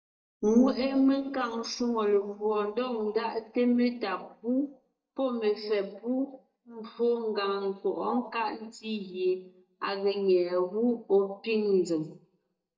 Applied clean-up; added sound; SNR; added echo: neural mask model DeepFilterNet 3.